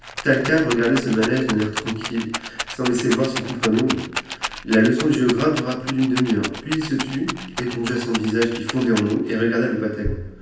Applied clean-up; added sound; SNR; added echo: none; Rattle; 10 dB; reverberation time 0.9 s.